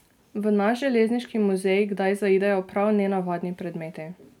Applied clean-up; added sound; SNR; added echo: none; none; none; none.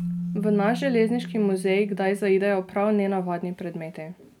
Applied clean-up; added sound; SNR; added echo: none; Keyboard (musical); 11 dB; none.